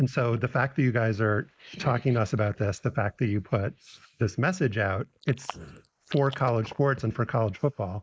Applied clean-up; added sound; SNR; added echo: neural mask model Resemble Enhance denoiser.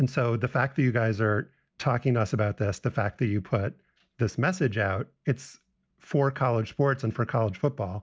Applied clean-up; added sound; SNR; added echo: none; none; none; none.